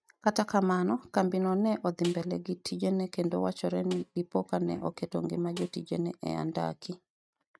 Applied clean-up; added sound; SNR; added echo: neural mask model RNNoise.